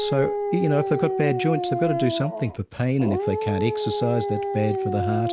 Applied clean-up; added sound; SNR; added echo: none; Dog; 3 dB; none.